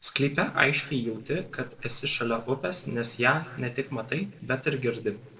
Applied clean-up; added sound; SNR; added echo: neural separator model SepFormer DNS4.